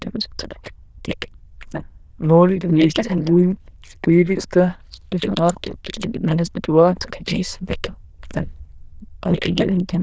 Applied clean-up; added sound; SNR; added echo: neural diffusion model UNIVERSE++.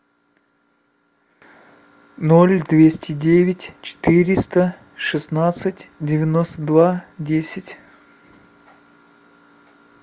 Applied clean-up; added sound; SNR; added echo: none; none; none; none.